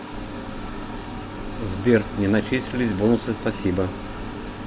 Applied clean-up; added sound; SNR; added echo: none; none; none; none.